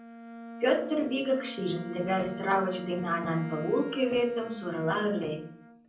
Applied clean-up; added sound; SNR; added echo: none; Bowed string instrument; 13 dB; reverberation time 0.6 s.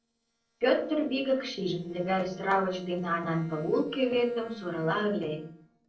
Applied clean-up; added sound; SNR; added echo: neural separator model SepFormer DNS4.